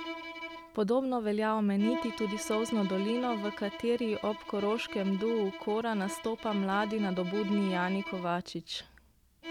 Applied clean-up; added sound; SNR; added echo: none; Bowed string instrument; 11 dB; none.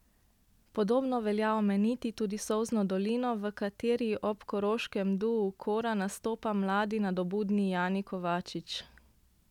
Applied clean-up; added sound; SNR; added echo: none; none; none; none.